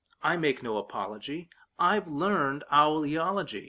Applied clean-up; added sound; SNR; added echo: none; none; none; none.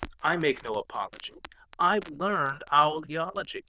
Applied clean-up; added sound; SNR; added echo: neural diffusion model UNIVERSE++.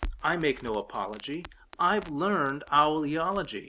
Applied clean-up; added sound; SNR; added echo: none; Crackle; 15 dB; none.